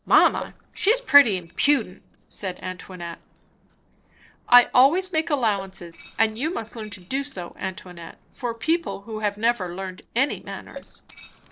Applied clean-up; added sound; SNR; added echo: neural separator model SepFormer DNS4.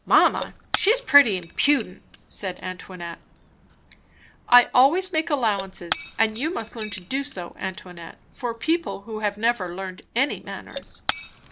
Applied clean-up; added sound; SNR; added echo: none; Shatter / Crushing; 14 dB; none.